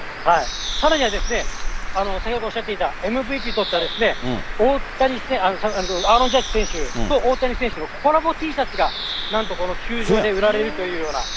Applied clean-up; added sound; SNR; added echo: none; Bird; 4 dB; none.